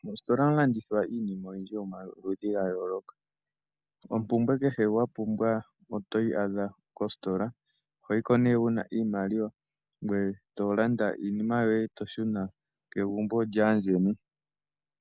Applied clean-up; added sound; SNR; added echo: none; none; none; none.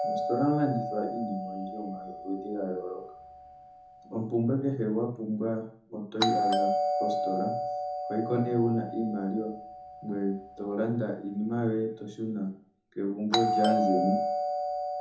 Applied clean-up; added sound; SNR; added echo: none; Doorbell; 2 dB; reverberation time 0.6 s.